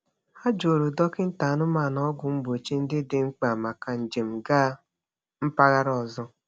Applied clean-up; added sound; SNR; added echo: none; none; none; none.